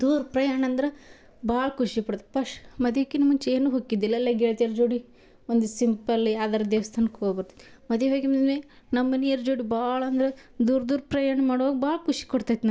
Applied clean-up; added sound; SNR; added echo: none; none; none; none.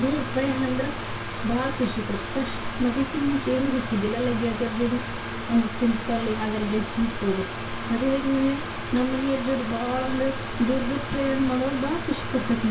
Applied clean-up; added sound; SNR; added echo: none; Mechanical fan; 6 dB; reverberation time 0.2 s.